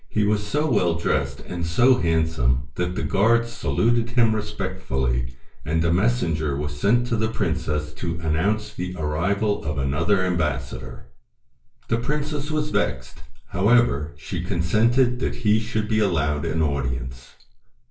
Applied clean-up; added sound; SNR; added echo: none; none; none; reverberation time 0.3 s.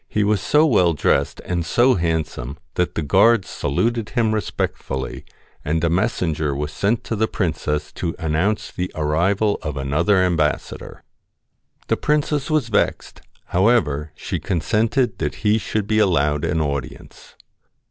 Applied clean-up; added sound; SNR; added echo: none; none; none; none.